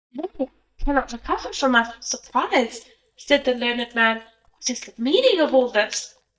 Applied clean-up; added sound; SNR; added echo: neural mask model DeepFilterNet 3.